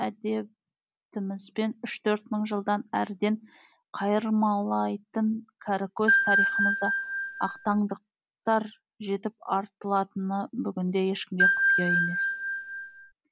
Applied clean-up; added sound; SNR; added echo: none; Ringtone / Bell; -5 dB; none.